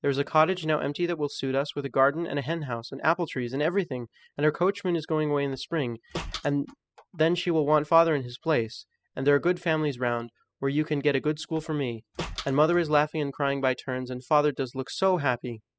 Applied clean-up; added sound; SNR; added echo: classical method spectral subtraction.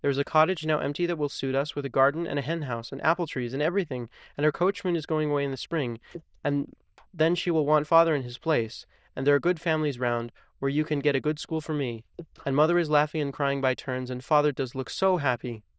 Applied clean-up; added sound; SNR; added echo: neural diffusion model UNIVERSE++.